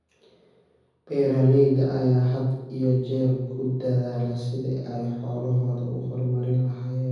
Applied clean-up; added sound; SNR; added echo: none; none; none; reverberation time 1.1 s.